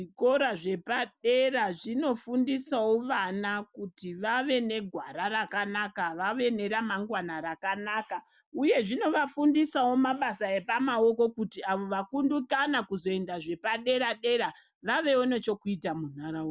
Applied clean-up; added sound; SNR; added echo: none; none; none; none.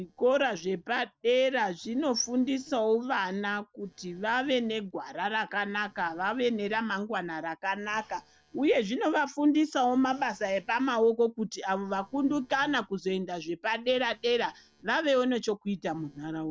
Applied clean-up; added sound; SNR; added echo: neural separator model SepFormer DNS4.